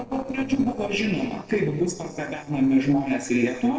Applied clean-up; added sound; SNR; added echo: neural separator model SepFormer DNS4.